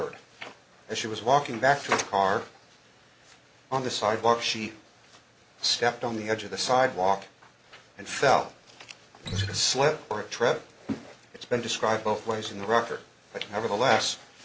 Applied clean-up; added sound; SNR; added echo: none; Acoustic guitar; 2 dB; none.